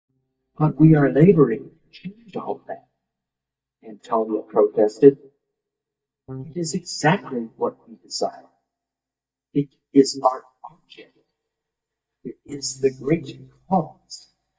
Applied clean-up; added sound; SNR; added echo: neural mask model DeepFilterNet 3.